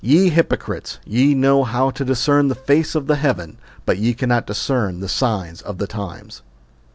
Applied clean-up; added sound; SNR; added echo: none; none; none; none.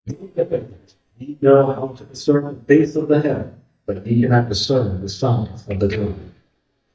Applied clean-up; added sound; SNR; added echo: neural mask model DeepFilterNet 3.